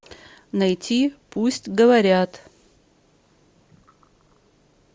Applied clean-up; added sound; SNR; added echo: none; none; none; none.